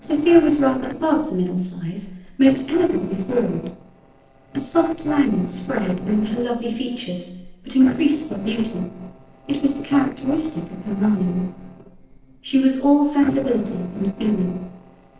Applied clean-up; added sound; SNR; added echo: neural separator model SepFormer DNS4.